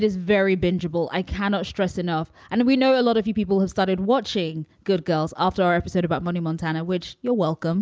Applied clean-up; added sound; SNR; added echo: none; none; none; none.